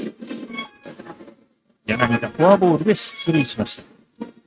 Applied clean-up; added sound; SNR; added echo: neural mask model RNNoise.